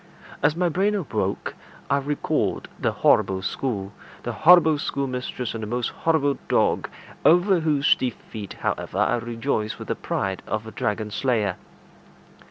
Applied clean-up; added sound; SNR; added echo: none; none; none; none.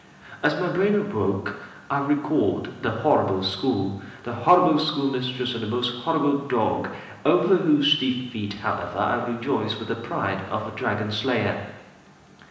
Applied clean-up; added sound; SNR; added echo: none; none; none; reverberation time 1.0 s.